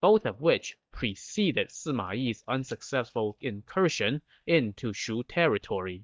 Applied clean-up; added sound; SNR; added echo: neural mask model DeepFilterNet 3.